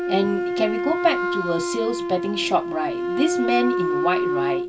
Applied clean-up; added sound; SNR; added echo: none; Wind instrument, woodwind instrument; 0 dB; reverberation time 0.1 s.